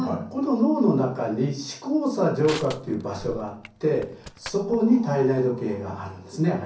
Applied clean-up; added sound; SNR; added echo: none; Crushing; 18 dB; reverberation time 0.6 s.